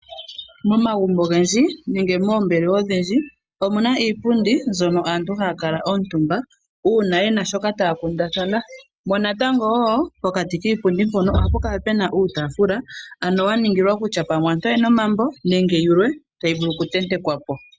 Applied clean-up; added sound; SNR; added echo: none; none; none; none.